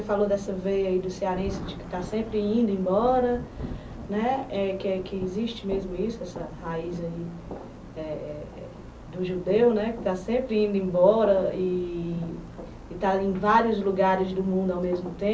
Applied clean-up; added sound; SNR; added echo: none; Thunder; 19 dB; none.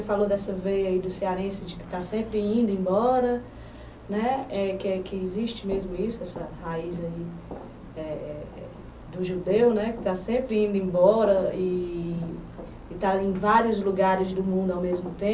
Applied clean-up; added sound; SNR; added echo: none; none; none; none.